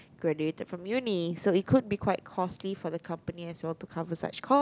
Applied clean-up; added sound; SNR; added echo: none; none; none; none.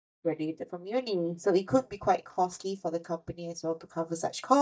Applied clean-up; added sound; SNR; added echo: neural mask model DeepFilterNet 3.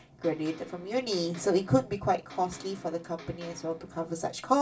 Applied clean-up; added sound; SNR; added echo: none; Electric guitar; 19 dB; reverberation time 0.2 s.